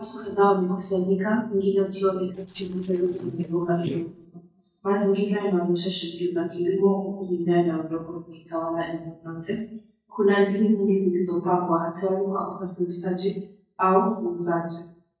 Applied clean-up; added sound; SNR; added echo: neural mask model DeepFilterNet 3.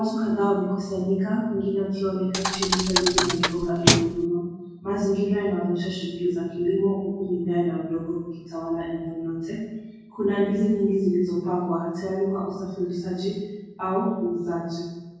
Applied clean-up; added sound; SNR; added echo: none; Thump, thud; -2 dB; reverberation time 1.3 s.